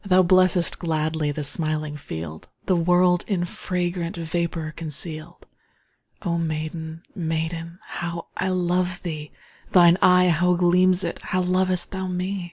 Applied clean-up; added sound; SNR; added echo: none; none; none; none.